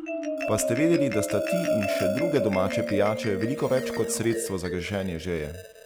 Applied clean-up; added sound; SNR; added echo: none; Marimba, xylophone; 2 dB; none.